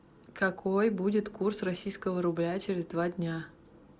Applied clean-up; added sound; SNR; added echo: none; none; none; none.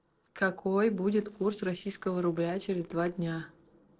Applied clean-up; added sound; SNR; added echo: neural separator model SepFormer DNS4.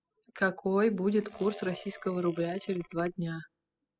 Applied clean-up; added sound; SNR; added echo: classical method spectral subtraction.